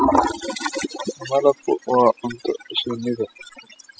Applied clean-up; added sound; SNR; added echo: classical method spectral subtraction.